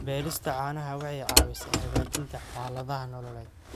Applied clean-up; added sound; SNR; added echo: none; Motor vehicle (road); -3 dB; none.